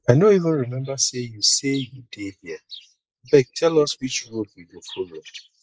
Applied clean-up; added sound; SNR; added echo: neural mask model Resemble Enhance denoiser.